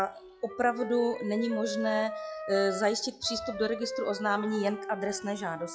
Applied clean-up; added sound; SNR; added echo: classical method log-MMSE.